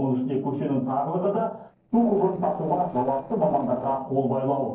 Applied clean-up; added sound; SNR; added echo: neural separator model SepFormer DNS4.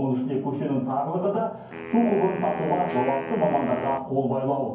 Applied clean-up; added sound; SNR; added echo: none; Wind instrument, woodwind instrument; 12 dB; reverberation time 0.9 s.